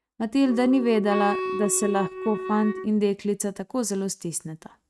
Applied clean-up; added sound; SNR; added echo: neural mask model RNNoise.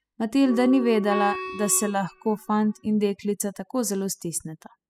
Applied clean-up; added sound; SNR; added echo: classical method spectral subtraction.